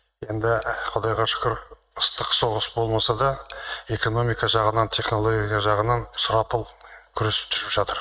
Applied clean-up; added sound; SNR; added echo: neural mask model RNNoise.